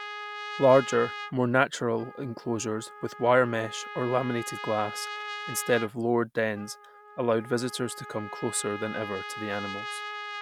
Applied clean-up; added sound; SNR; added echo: none; Trumpet; 11 dB; none.